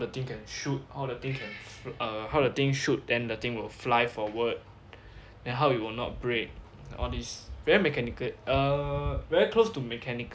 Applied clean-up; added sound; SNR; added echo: none; none; none; none.